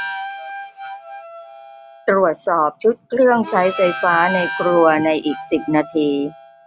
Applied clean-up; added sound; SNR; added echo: none; Harmonica; 11 dB; none.